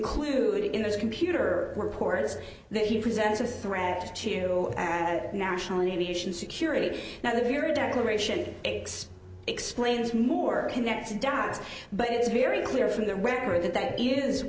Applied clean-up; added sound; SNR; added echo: none; Bowed string instrument; 19 dB; none.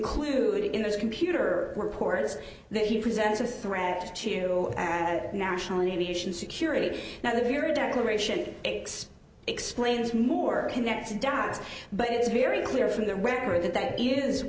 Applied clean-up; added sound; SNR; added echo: none; none; none; none.